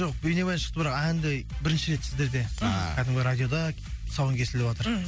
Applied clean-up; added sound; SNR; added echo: none; none; none; none.